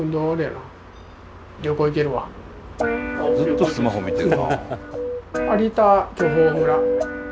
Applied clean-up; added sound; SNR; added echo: none; none; none; none.